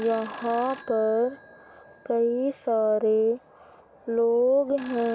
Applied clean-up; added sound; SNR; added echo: none; Telephone; 13 dB; none.